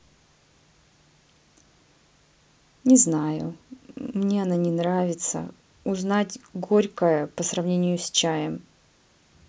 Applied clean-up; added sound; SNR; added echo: none; none; none; none.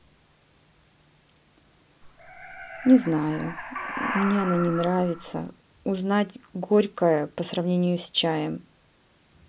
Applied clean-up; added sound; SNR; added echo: none; Animal; 9 dB; none.